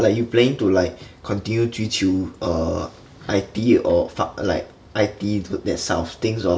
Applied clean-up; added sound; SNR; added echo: none; none; none; none.